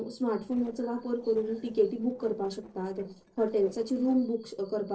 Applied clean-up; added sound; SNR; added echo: neural separator model SepFormer DNS4.